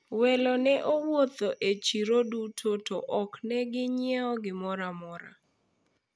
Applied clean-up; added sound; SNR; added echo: none; none; none; none.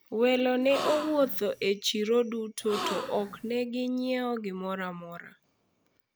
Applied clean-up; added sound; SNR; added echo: none; Gasp; 8 dB; none.